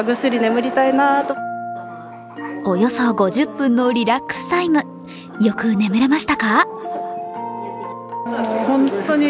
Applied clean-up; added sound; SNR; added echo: none; none; none; none.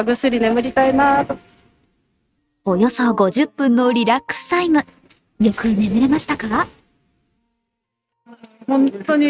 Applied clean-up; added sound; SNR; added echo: neural mask model RNNoise.